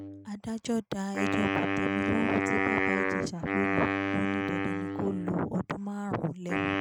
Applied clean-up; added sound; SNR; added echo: neural mask model RNNoise.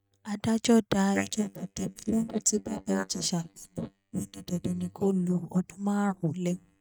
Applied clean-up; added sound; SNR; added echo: neural mask model DeepFilterNet 3.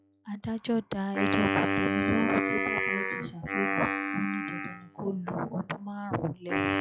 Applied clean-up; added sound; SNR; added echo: classical method log-MMSE.